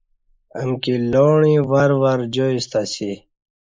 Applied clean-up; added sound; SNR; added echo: neural mask model Resemble Enhance denoiser.